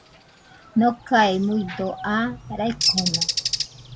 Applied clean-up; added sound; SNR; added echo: none; Bird; 5 dB; none.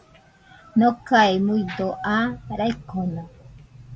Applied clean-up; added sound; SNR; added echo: none; none; none; none.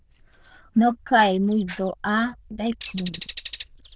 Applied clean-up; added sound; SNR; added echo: neural diffusion model UNIVERSE++.